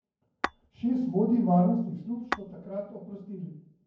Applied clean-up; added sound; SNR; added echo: none; Tap / Glass; 11 dB; reverberation time 0.9 s.